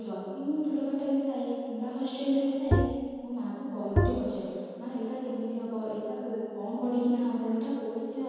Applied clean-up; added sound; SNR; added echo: none; Bowed string instrument; -3 dB; reverberation time 2.1 s.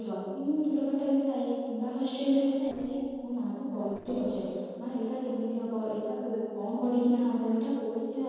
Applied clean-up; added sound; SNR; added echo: neural separator model SepFormer DNS4.